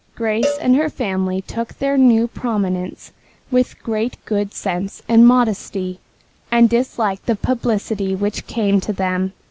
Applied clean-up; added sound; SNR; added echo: none; Cowbell; 10 dB; none.